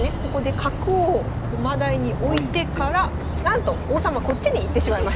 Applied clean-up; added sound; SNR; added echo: none; Bird; 2 dB; none.